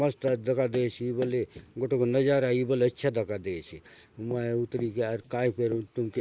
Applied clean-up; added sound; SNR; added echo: neural mask model Resemble Enhance denoiser.